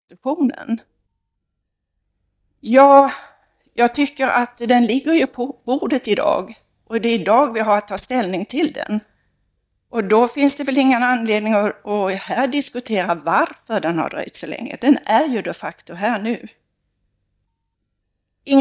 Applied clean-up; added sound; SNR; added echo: neural mask model DeepFilterNet 3.